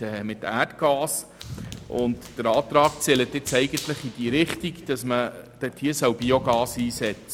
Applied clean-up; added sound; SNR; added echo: none; Run; 16 dB; none.